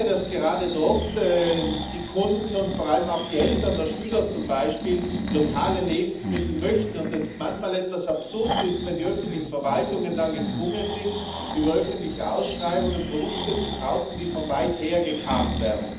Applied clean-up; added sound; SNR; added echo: none; Breathing; 4 dB; reverberation time 0.8 s.